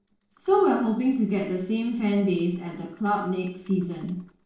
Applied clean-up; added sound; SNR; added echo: neural separator model SepFormer DNS4.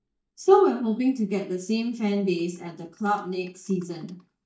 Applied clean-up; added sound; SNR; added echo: neural mask model DeepFilterNet 3.